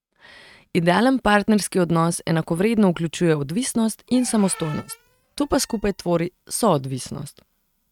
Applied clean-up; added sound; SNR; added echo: neural mask model RNNoise.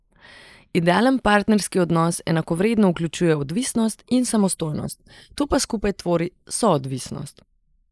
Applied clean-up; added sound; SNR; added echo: neural mask model Resemble Enhance denoiser.